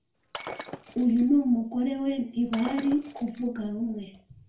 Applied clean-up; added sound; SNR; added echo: none; Shatter; 14 dB; reverberation time 0.3 s.